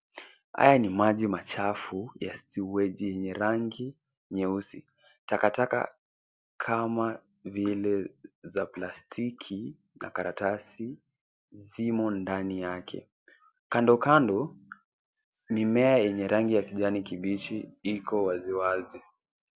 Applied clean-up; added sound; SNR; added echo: none; none; none; none.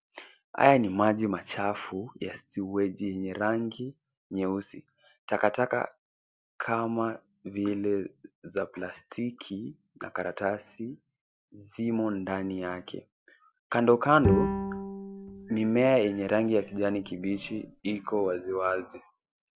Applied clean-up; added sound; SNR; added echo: none; Bowed string instrument; 3 dB; none.